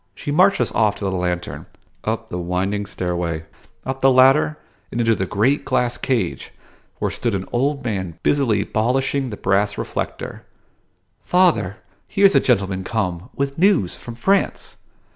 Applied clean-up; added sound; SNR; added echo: none; none; none; none.